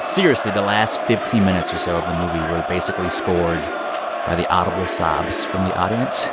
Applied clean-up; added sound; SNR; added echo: none; Crowd; 3 dB; none.